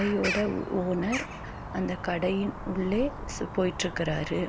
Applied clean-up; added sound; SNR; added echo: none; Bird vocalization, bird call, bird song; 8 dB; none.